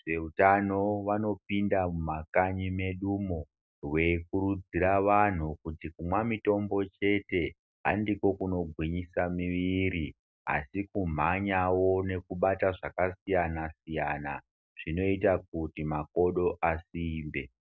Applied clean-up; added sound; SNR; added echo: none; none; none; none.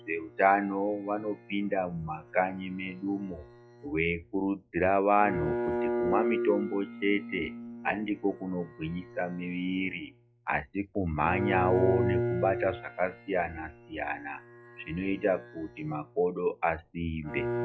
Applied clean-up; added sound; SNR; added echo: classical method log-MMSE.